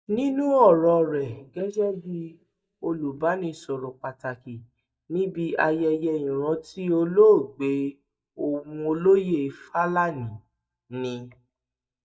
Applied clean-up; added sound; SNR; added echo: neural mask model DeepFilterNet 3.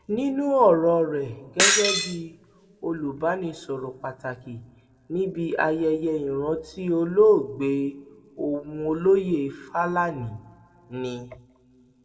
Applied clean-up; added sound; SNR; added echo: none; Shatter; 1 dB; reverberation time 1.5 s.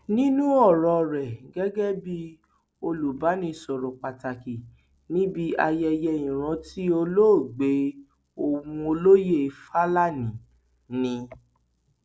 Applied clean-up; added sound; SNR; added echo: none; none; none; none.